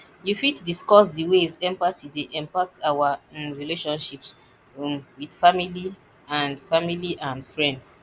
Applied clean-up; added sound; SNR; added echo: none; none; none; none.